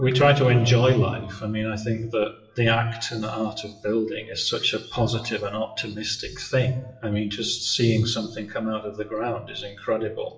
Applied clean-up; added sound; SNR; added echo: classical method WPE with log-MMSE.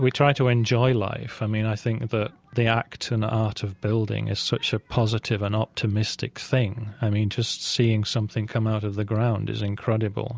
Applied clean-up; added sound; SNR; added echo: none; none; none; none.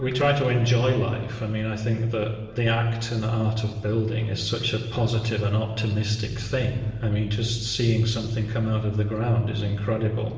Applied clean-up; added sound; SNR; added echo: none; Bass guitar; 20 dB; reverberation time 1.1 s.